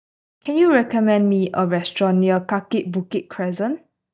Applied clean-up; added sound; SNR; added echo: neural mask model DeepFilterNet 3.